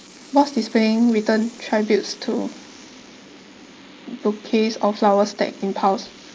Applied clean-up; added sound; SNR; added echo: neural mask model Resemble Enhance denoiser.